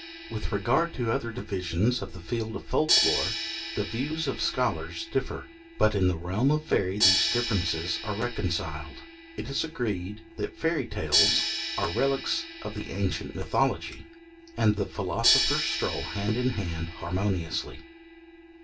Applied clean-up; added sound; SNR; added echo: none; Crash cymbal; 5 dB; reverberation time 0.2 s.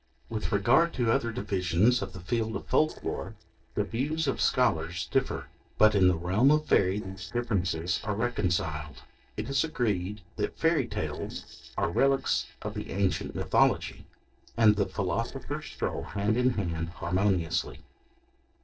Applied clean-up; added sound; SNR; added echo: neural separator model SepFormer DNS4.